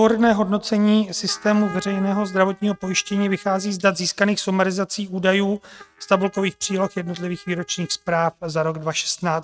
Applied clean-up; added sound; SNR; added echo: neural mask model RNNoise.